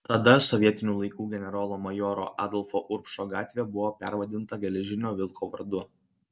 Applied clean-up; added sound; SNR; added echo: none; none; none; none.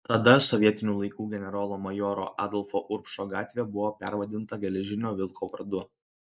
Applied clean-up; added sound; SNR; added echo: neural mask model Resemble Enhance denoiser.